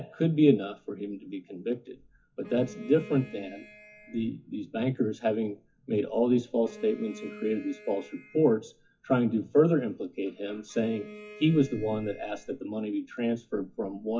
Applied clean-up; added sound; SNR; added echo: classical method WPE with log-MMSE.